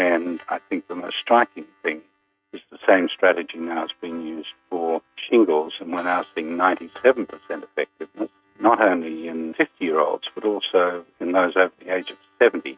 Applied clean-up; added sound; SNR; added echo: neural mask model RNNoise.